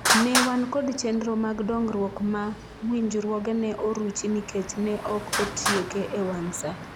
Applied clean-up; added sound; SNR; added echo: none; Traffic noise, roadway noise; 5 dB; none.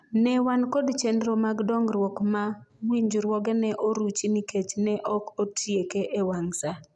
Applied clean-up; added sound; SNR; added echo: none; none; none; none.